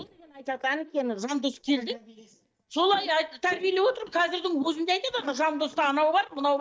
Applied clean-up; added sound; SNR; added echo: neural mask model DeepFilterNet 3.